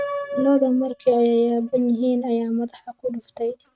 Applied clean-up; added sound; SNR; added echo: neural mask model RNNoise.